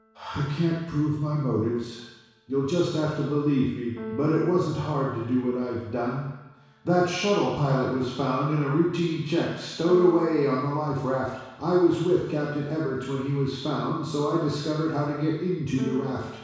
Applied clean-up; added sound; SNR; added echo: none; Keyboard (musical); 20 dB; reverberation time 1.1 s.